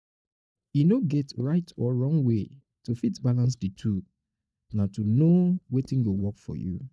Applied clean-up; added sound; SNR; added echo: neural mask model DeepFilterNet 3.